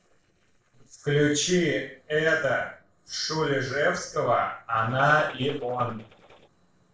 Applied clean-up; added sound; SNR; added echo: neural separator model SepFormer DNS4.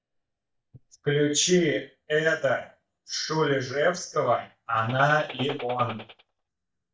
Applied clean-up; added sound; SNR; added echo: neural mask model DeepFilterNet 3.